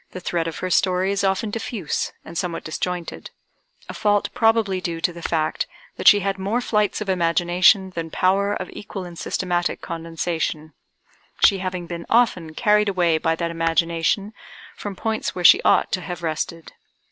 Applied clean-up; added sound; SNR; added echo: none; Tap / Hammer; 19 dB; none.